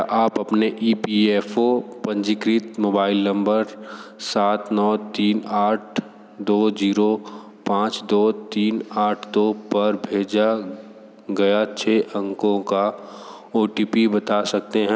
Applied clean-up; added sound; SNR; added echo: none; none; none; none.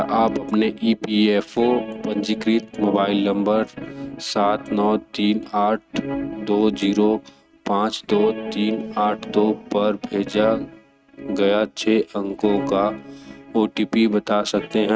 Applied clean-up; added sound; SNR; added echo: neural mask model RNNoise.